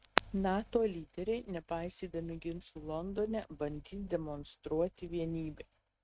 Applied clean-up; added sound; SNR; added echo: neural mask model RNNoise.